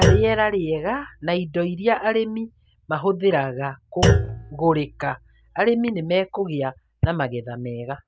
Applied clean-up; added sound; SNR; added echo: none; Thump, thud; 4 dB; none.